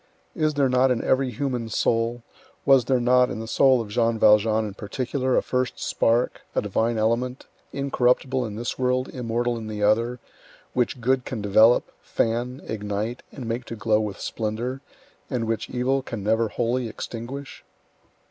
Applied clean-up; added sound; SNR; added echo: none; none; none; none.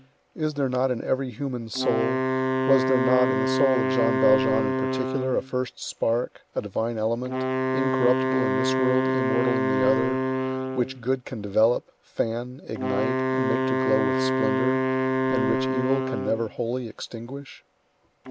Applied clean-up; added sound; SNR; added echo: none; Wind instrument, woodwind instrument; -1 dB; none.